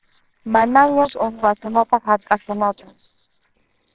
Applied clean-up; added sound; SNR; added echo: neural separator model SepFormer WHAMR!.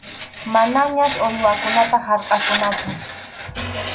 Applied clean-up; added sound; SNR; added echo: none; Screech; 7 dB; reverberation time 0.3 s.